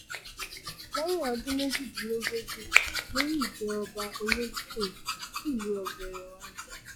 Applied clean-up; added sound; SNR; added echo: classical method log-MMSE.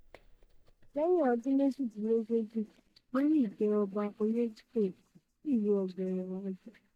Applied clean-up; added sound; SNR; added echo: neural mask model DeepFilterNet 3.